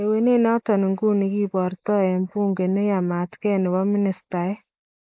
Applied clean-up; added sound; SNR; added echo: neural mask model Resemble Enhance denoiser.